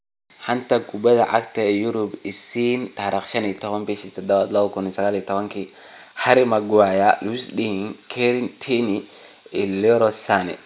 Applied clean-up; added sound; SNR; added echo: none; none; none; none.